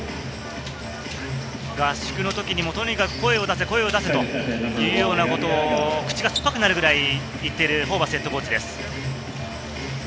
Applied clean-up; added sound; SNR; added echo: none; none; none; none.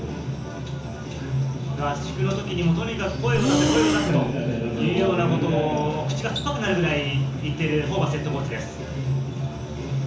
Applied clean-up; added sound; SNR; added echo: none; Breathing; 0 dB; reverberation time 0.7 s.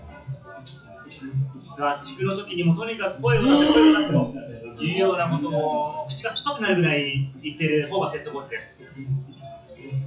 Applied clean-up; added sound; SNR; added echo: classical method WPE with log-MMSE.